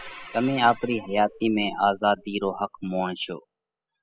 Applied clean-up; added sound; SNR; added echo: classical method spectral subtraction.